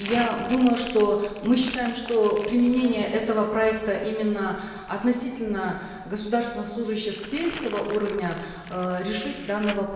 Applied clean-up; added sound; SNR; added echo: none; Crumpling, crinkling; 16 dB; reverberation time 1.2 s.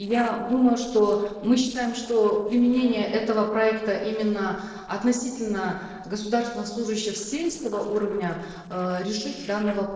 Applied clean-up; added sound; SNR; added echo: neural separator model SepFormer DNS4.